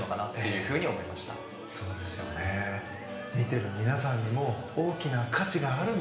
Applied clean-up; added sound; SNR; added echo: none; none; none; reverberation time 0.7 s.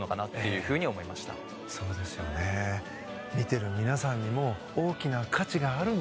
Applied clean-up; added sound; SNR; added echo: none; none; none; none.